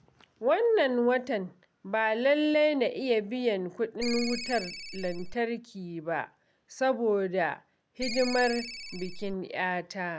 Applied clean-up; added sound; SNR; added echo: none; Ringtone; 8 dB; none.